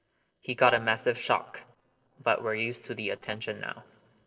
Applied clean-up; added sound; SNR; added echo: neural separator model SepFormer DNS4.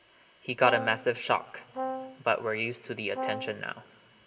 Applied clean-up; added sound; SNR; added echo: none; Brass instrument; 6 dB; reverberation time 1.3 s.